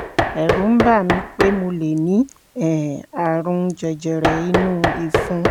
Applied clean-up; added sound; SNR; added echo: none; Knock; 3 dB; none.